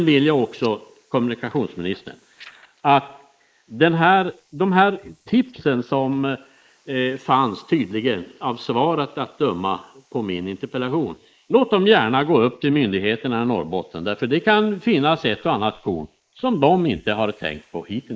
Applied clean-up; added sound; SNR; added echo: neural mask model Resemble Enhance denoiser.